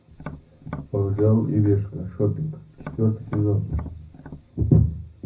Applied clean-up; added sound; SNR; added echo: none; Tap; 15 dB; reverberation time 0.4 s.